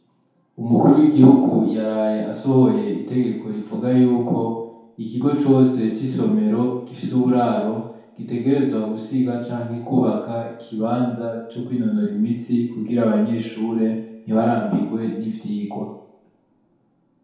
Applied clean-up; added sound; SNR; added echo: none; none; none; reverberation time 0.8 s.